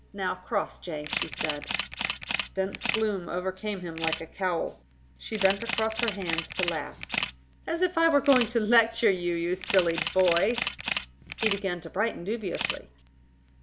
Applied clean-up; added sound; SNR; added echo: none; Camera; 5 dB; none.